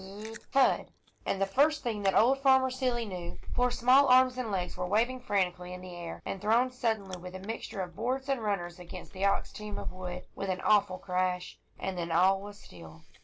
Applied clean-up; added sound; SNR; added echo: none; Chewing, mastication; 7 dB; none.